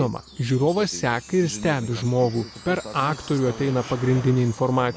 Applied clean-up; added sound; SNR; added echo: none; Chime + Car passing by; 19 dB; none.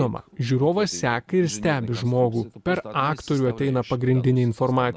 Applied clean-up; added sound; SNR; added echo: none; none; none; none.